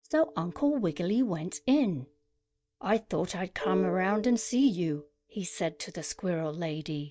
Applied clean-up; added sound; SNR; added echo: neural mask model DeepFilterNet 3.